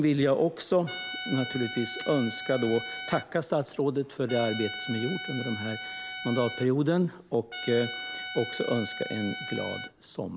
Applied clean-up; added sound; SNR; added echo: none; Trumpet; 9 dB; none.